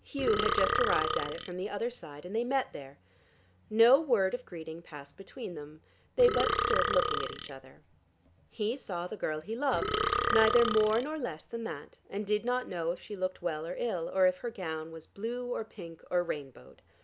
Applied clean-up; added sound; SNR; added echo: none; Burping, eructation; 0 dB; none.